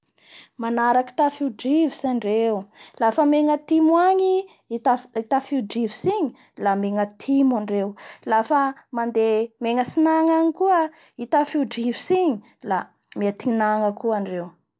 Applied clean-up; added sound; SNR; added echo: none; none; none; none.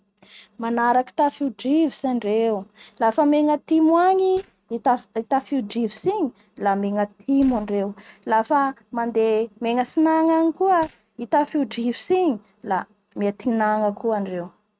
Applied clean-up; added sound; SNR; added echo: neural mask model RNNoise.